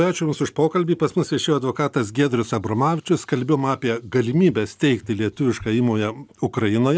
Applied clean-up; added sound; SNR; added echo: none; none; none; none.